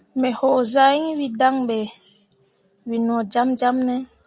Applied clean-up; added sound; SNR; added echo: none; none; none; none.